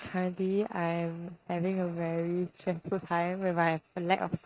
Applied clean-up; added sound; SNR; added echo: neural mask model RNNoise.